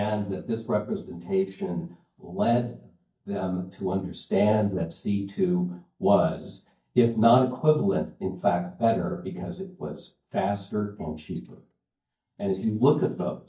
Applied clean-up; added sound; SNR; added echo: neural mask model DeepFilterNet 3.